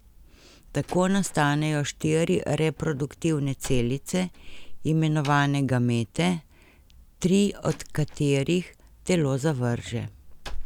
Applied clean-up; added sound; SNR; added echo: none; Slam; 13 dB; none.